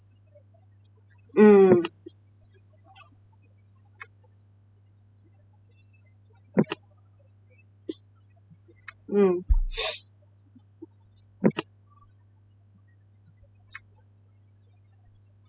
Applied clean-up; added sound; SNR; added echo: classical method spectral subtraction.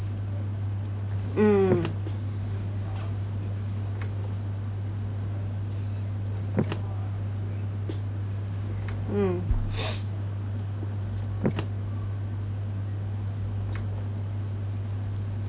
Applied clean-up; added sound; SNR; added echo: none; Slam; 12 dB; none.